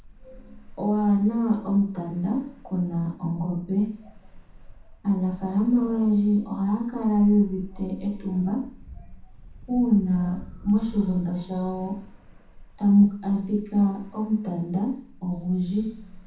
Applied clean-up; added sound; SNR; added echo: none; Ocean; 19 dB; reverberation time 0.7 s.